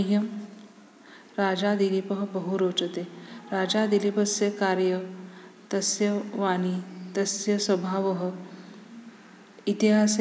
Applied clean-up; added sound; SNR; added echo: none; none; none; none.